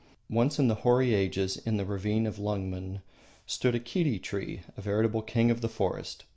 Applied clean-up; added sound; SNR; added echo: none; none; none; none.